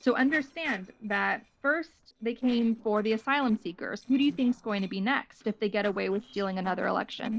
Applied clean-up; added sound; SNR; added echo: neural separator model SepFormer DNS4.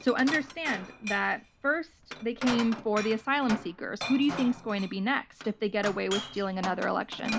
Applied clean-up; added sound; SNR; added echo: none; Glass; 10 dB; none.